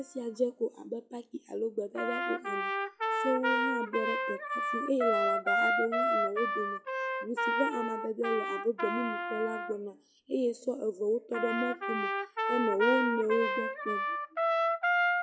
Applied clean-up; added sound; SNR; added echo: classical method log-MMSE.